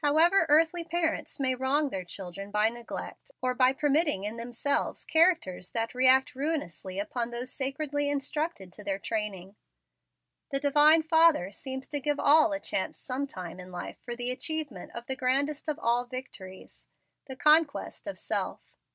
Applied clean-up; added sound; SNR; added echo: none; none; none; none.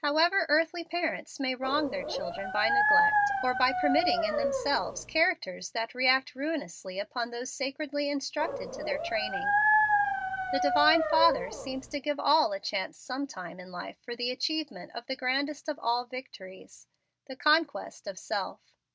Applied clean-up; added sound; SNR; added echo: none; Dog; -2 dB; none.